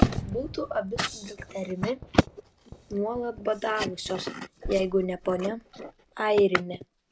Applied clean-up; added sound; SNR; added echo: none; Fireworks; 8 dB; none.